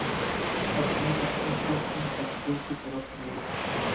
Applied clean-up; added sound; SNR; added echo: none; Waves, surf; -5 dB; reverberation time 0.6 s.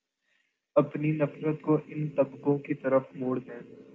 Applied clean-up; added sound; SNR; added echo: none; none; none; none.